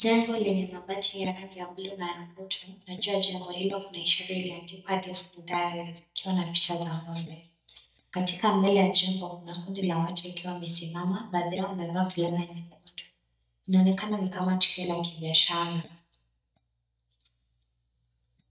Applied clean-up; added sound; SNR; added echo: neural mask model DeepFilterNet 3.